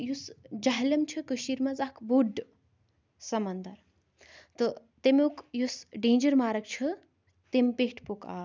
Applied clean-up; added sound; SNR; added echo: none; none; none; none.